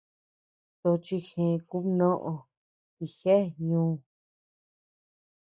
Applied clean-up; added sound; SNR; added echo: neural mask model Resemble Enhance denoiser.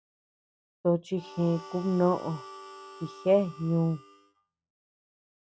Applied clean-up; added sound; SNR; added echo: none; Harmonica; 16 dB; none.